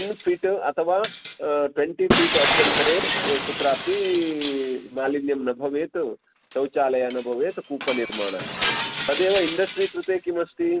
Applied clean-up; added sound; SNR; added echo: none; Shatter; 1 dB; none.